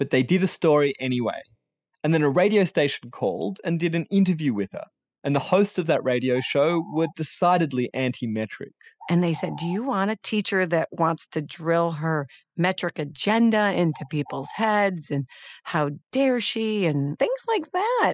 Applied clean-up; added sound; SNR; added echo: classical method spectral subtraction.